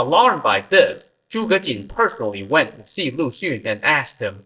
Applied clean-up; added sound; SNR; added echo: neural mask model DeepFilterNet 3.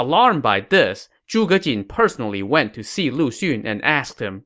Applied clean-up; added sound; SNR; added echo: none; none; none; none.